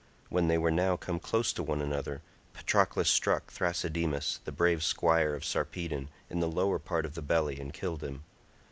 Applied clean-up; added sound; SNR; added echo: none; none; none; none.